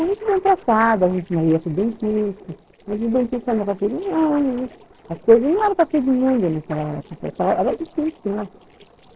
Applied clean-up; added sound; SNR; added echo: neural separator model SepFormer DNS4.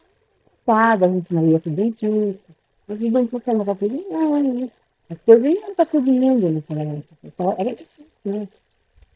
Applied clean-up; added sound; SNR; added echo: neural mask model DeepFilterNet 3.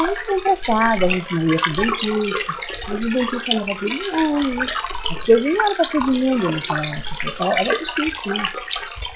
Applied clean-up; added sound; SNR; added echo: classical method log-MMSE.